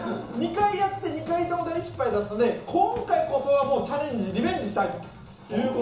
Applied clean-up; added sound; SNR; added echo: none; Drum kit; 19 dB; reverberation time 0.8 s.